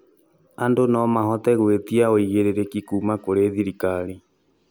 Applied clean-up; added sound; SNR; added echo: none; none; none; none.